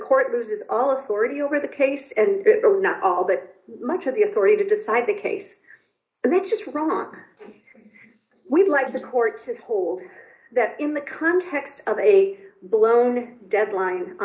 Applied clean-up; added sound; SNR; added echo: neural mask model Resemble Enhance denoiser.